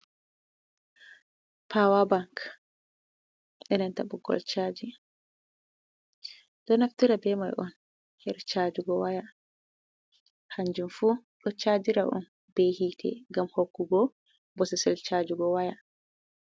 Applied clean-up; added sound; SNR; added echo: none; none; none; none.